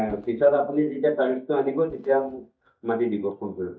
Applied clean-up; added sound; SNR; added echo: neural mask model DeepFilterNet 3.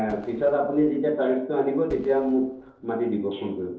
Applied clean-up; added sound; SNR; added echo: neural separator model SepFormer DNS4.